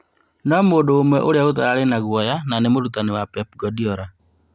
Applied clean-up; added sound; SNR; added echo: none; none; none; none.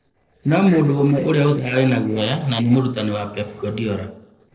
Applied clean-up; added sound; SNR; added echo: neural separator model SepFormer DNS4.